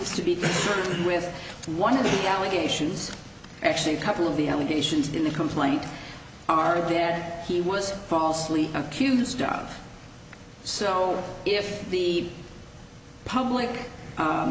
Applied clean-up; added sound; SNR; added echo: none; none; none; none.